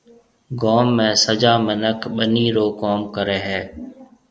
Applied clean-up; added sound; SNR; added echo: none; none; none; none.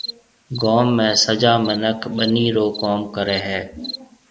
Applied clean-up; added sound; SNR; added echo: none; Cricket; 15 dB; none.